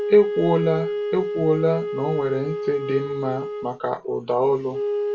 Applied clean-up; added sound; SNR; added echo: none; Wind instrument, woodwind instrument; 4 dB; reverberation time 0.2 s.